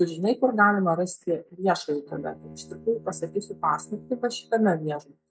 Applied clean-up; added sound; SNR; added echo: neural mask model DeepFilterNet 3.